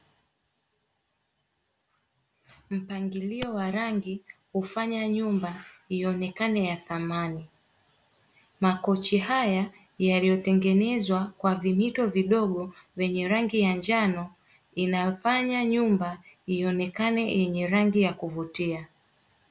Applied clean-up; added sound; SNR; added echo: none; Clapping; 13 dB; none.